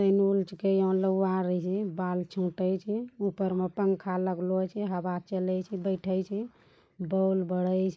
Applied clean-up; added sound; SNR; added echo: neural mask model Resemble Enhance denoiser.